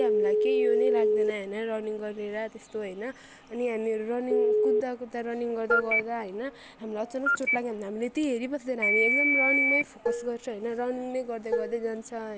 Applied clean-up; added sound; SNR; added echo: none; Telephone + Dishes, pots, and pans; -3 dB; none.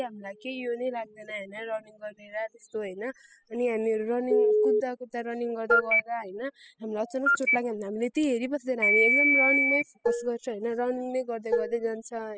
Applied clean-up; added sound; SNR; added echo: classical method spectral subtraction.